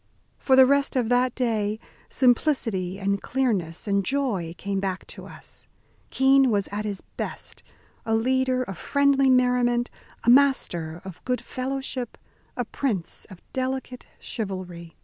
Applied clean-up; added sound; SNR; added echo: none; none; none; none.